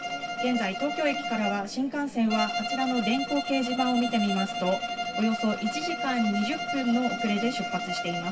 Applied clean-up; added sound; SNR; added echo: none; Bowed string instrument; 4 dB; reverberation time 0.2 s.